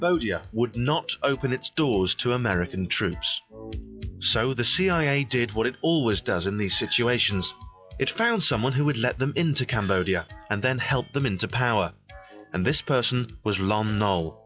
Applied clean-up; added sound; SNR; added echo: classical method log-MMSE.